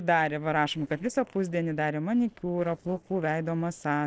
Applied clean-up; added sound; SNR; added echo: neural separator model SepFormer DNS4.